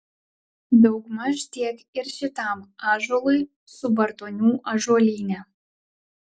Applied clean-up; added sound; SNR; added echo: none; none; none; none.